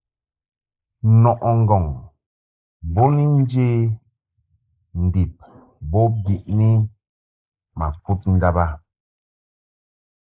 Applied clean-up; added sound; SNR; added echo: neural mask model Resemble Enhance denoiser.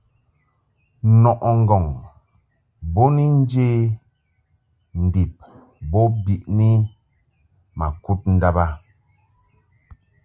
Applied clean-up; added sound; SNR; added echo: none; none; none; none.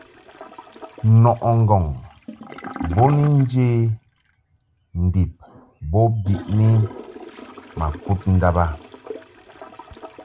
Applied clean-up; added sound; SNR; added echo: none; Toilet flush / Gurgling; 17 dB; none.